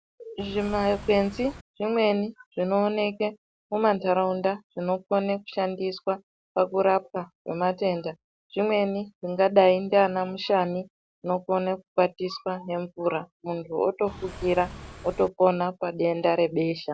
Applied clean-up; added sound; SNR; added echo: none; Engine / Car; 15 dB; none.